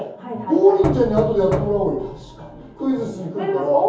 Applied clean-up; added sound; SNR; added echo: none; Knock; 9 dB; reverberation time 0.6 s.